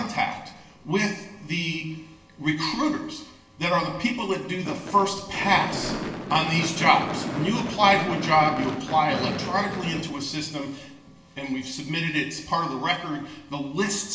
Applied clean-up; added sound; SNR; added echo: none; Gunshot, gunfire / Fireworks; 10 dB; reverberation time 0.8 s.